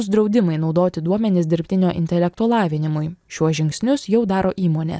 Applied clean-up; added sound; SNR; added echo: none; none; none; none.